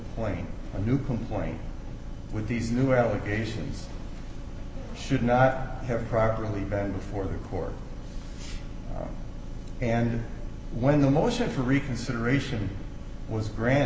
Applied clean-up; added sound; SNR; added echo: none; none; none; none.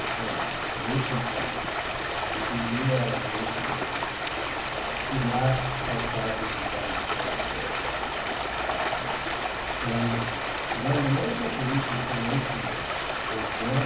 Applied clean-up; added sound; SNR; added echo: none; Stream; -2 dB; reverberation time 0.7 s.